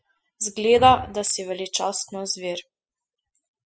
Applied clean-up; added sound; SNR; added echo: classical method spectral subtraction.